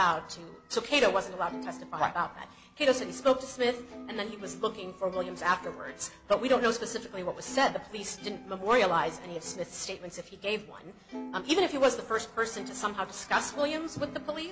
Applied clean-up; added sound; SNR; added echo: none; Plucked string instrument; 18 dB; none.